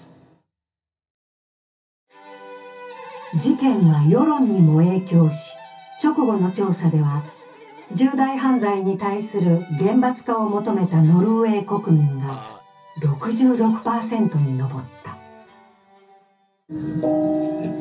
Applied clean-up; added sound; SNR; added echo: none; Burping, eructation; 18 dB; reverberation time 0.3 s.